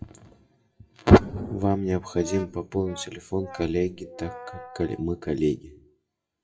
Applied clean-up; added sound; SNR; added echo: classical method WPE with log-MMSE.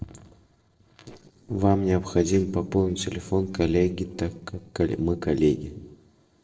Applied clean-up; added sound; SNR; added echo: neural separator model SepFormer DNS4.